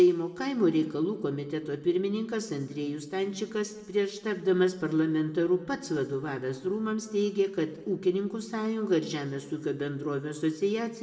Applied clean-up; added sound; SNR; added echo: none; none; none; reverberation time 1.1 s.